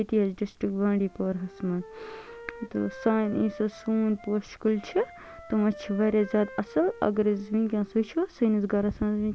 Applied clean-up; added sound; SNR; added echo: none; Wind instrument, woodwind instrument; 20 dB; none.